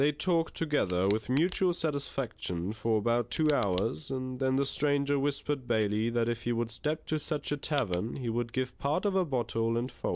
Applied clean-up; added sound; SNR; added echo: none; Tick; 17 dB; none.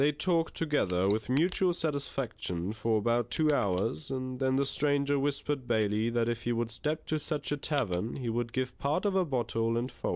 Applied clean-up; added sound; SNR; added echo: neural mask model Resemble Enhance denoiser.